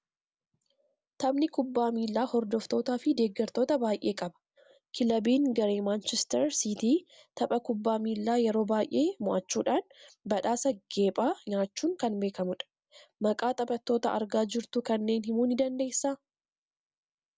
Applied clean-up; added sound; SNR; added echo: none; none; none; none.